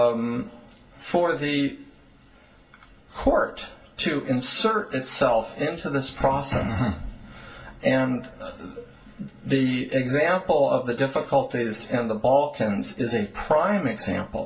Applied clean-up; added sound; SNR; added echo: none; none; none; reverberation time 0.2 s.